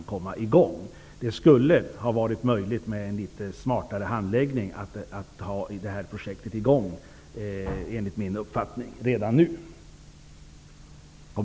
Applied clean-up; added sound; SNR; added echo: none; none; none; none.